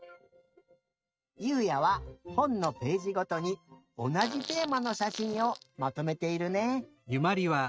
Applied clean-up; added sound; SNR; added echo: neural mask model RNNoise.